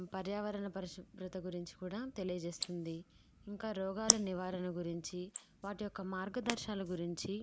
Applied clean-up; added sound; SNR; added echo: neural mask model Resemble Enhance denoiser.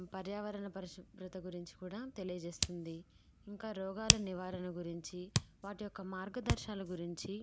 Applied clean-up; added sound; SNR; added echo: none; Hands; -2 dB; none.